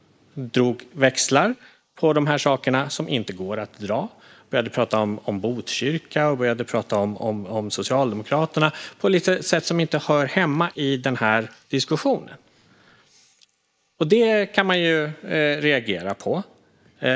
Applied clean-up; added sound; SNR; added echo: neural mask model Resemble Enhance denoiser.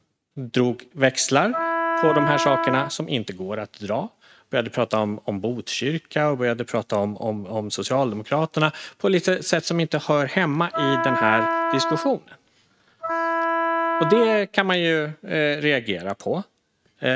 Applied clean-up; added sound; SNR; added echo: neural mask model RNNoise.